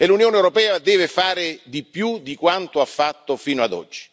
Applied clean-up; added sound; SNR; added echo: none; none; none; none.